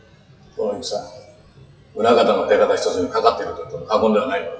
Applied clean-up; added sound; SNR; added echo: classical method WPE with log-MMSE.